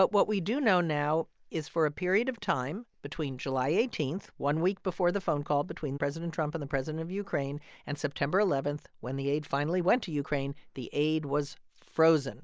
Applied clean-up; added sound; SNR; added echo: none; none; none; none.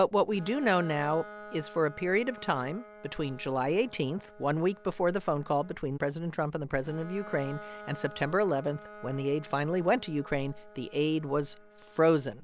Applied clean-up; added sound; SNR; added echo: none; Bowed string instrument; 18 dB; none.